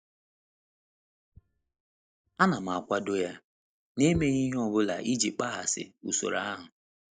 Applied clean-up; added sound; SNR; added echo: neural mask model DeepFilterNet 3.